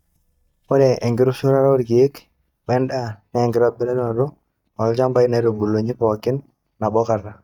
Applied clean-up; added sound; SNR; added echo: neural mask model DeepFilterNet 3.